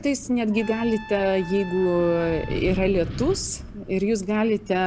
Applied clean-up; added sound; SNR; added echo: none; Trumpet + Wind; 11 dB; none.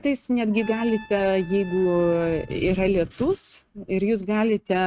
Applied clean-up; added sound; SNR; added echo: neural mask model RNNoise.